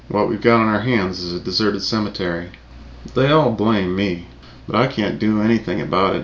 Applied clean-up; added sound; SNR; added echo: none; none; none; none.